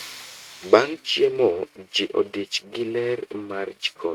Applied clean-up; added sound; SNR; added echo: neural mask model RNNoise.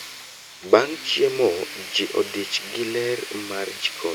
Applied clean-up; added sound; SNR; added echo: none; Tools; 12 dB; none.